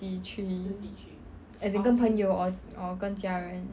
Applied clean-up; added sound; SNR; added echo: none; none; none; none.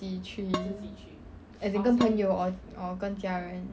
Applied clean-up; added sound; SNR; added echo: none; Dishes, pots, and pans; 9 dB; none.